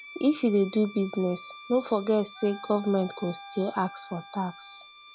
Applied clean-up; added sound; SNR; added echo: none; Wind instrument, woodwind instrument + Bowed string instrument; 17 dB; none.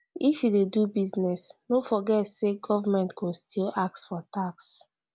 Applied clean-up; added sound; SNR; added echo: none; none; none; none.